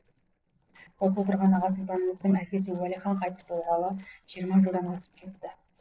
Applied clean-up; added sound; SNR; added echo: neural separator model SepFormer DNS4.